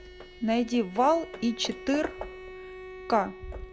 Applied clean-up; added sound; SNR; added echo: none; Hammer / Wood + Bowed string instrument; 13 dB; none.